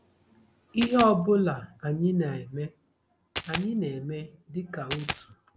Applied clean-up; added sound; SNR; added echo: none; Coin (dropping); 4 dB; none.